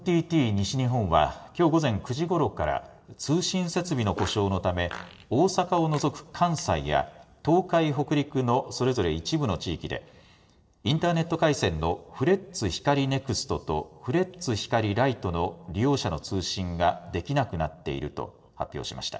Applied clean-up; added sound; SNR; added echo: neural separator model SepFormer DNS4.